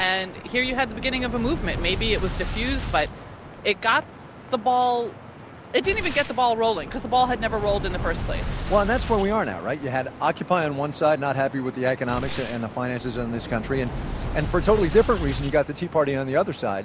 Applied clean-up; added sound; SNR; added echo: none; Boom; 8 dB; none.